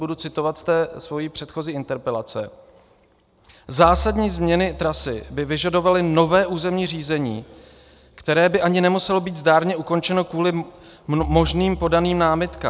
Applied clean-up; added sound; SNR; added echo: none; Bowed string instrument; 16 dB; none.